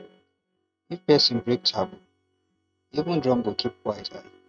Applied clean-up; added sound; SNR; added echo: neural mask model RNNoise.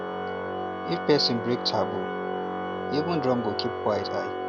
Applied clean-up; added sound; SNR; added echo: none; Organ; 2 dB; none.